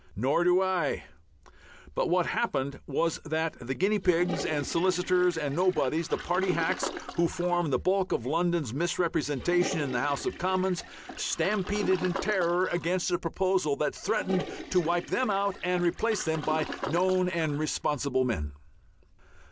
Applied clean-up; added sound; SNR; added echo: none; Toilet flush; 11 dB; none.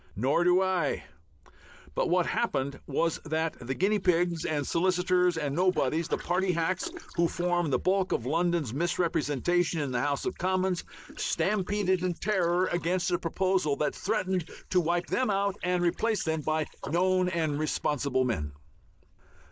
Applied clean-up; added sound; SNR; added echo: neural mask model Resemble Enhance denoiser.